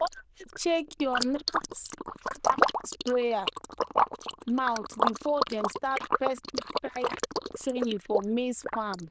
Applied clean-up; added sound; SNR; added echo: neural diffusion model UNIVERSE++.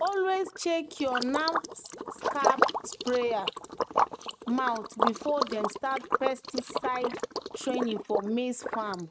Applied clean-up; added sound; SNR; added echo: neural mask model RNNoise.